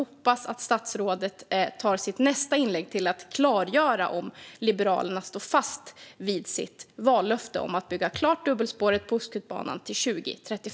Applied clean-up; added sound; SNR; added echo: none; none; none; none.